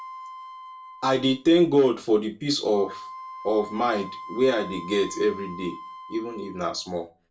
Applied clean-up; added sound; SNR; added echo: none; Wind instrument, woodwind instrument; 16 dB; reverberation time 0.2 s.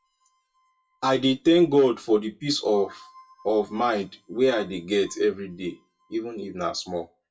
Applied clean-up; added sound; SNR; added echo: classical method WPE with log-MMSE.